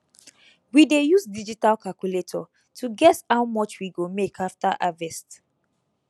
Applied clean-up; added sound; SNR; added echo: none; none; none; none.